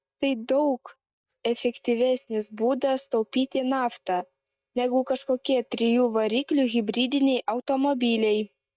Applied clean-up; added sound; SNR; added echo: neural mask model DeepFilterNet 3.